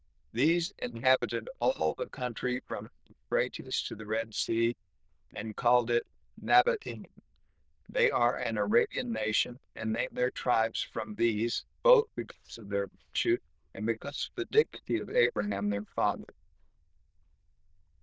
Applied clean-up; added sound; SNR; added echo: neural diffusion model UNIVERSE++.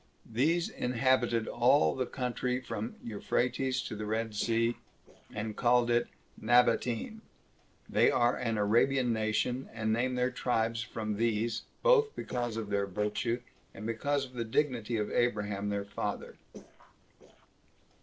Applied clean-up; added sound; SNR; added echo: neural separator model SepFormer DNS4.